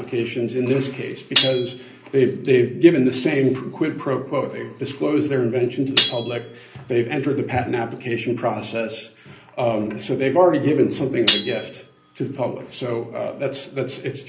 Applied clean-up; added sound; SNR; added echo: none; Cutlery, silverware; 4 dB; reverberation time 0.5 s.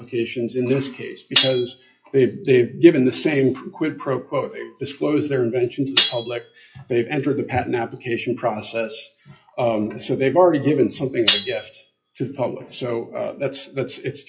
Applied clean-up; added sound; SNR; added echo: classical method WPE with log-MMSE.